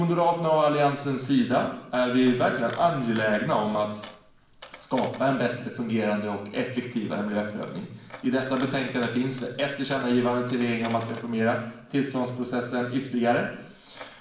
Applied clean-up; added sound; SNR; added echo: none; Coin (dropping); 20 dB; reverberation time 0.7 s.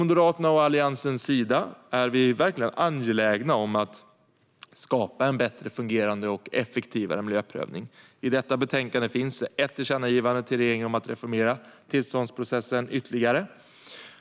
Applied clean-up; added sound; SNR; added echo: none; none; none; none.